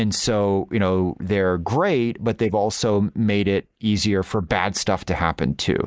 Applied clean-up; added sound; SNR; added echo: neural mask model Resemble Enhance denoiser.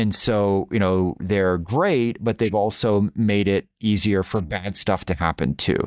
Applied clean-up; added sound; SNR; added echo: neural mask model DeepFilterNet 3.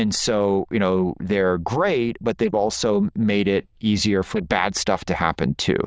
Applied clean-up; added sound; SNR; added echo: neural diffusion model UNIVERSE++.